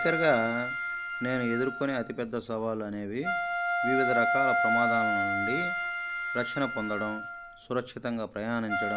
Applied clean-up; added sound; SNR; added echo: none; Wind instrument, woodwind instrument; 0 dB; none.